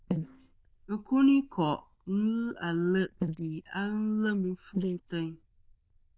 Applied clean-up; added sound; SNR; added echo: neural diffusion model UNIVERSE++.